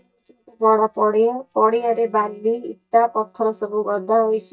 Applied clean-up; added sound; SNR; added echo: neural mask model DeepFilterNet 3.